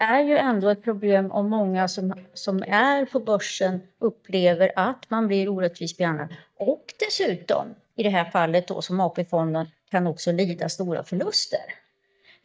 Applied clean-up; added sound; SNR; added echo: neural mask model DeepFilterNet 3.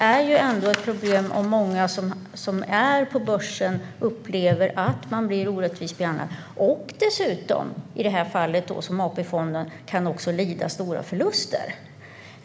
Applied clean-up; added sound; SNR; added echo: none; none; none; none.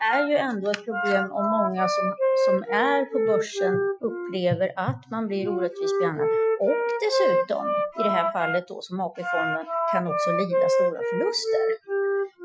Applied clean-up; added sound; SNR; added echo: classical method Wiener filter.